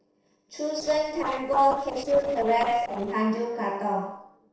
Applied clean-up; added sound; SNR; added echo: neural separator model SepFormer DNS4.